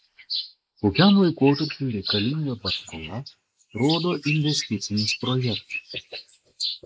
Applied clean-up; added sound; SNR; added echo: neural mask model Resemble Enhance denoiser.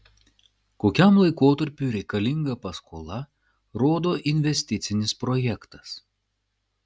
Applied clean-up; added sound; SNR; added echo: none; none; none; none.